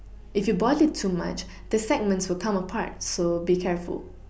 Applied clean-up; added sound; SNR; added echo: none; none; none; none.